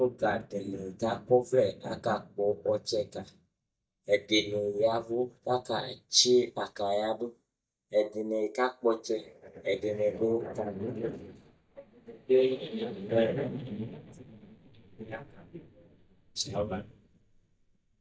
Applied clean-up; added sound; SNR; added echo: neural mask model DeepFilterNet 3.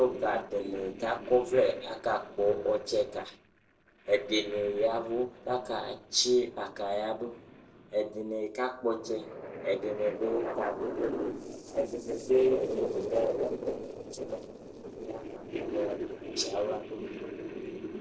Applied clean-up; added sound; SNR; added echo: neural separator model SepFormer DNS4.